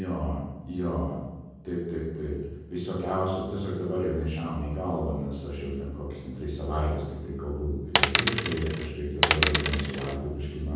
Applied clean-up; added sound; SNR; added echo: none; Coin (dropping); -3 dB; reverberation time 1.3 s.